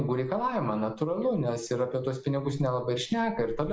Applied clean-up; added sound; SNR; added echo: neural mask model Resemble Enhance denoiser.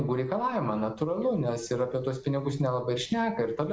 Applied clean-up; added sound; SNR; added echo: neural separator model SepFormer DNS4.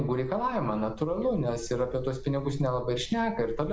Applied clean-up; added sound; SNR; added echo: none; Bird; 14 dB; none.